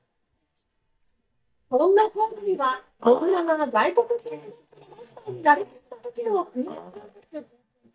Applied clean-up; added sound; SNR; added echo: neural mask model DeepFilterNet 3.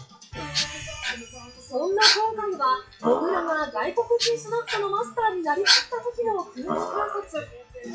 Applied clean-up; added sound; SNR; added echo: classical method WPE with log-MMSE.